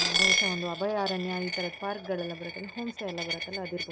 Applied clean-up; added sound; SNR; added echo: none; Coin (dropping); -2 dB; none.